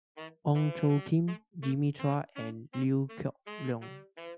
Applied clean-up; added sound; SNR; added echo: classical method Wiener filter.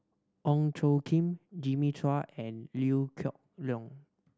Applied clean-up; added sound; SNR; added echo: none; none; none; none.